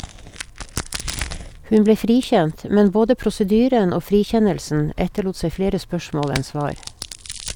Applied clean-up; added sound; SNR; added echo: none; Crack; 14 dB; none.